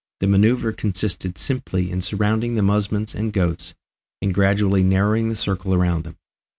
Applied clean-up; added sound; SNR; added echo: none; none; none; none.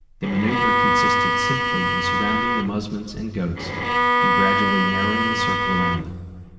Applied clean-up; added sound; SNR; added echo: none; Bowed string instrument; -4 dB; reverberation time 2.1 s.